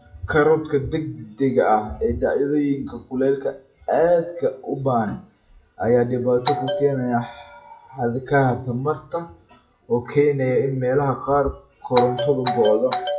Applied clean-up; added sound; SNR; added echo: classical method WPE with log-MMSE.